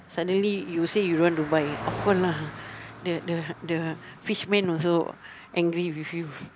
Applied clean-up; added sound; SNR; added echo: none; Car passing by; 14 dB; none.